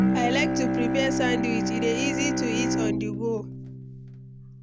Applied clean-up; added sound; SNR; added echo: none; Bowed string instrument; -3 dB; none.